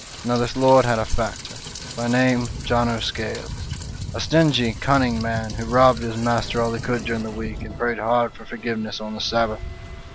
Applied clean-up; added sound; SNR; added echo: none; Rain; 11 dB; none.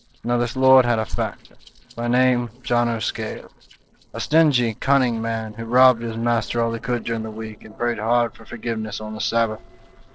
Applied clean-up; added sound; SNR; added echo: neural separator model SepFormer DNS4.